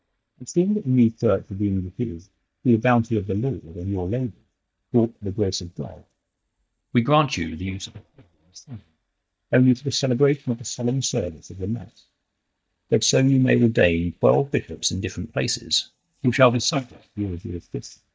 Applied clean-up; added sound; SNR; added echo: neural mask model DeepFilterNet 3.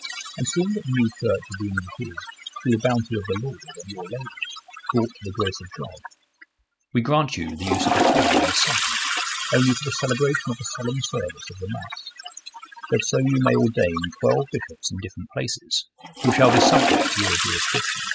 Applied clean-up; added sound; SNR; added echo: classical method spectral subtraction.